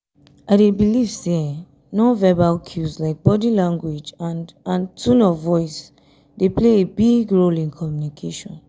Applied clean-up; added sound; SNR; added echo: none; none; none; none.